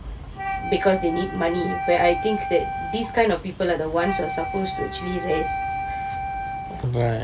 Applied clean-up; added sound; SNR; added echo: none; Wind instrument, woodwind instrument; 5 dB; none.